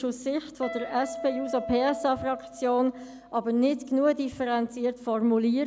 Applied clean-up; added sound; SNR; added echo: none; Guitar; 14 dB; none.